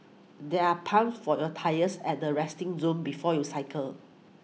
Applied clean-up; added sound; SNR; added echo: none; none; none; none.